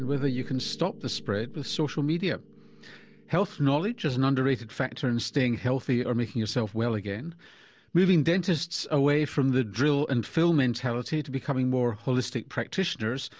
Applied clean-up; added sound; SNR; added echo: none; Piano; 19 dB; none.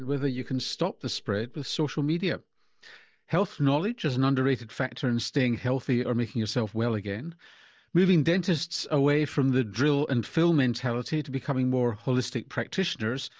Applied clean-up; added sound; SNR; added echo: neural mask model DeepFilterNet 3.